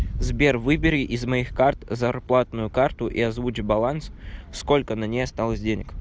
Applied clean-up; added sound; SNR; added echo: none; none; none; none.